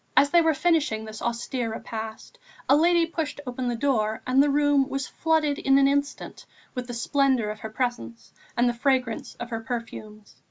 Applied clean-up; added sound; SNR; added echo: none; none; none; none.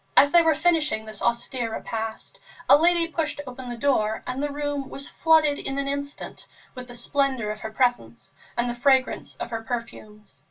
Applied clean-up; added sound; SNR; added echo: none; none; none; reverberation time 0.1 s.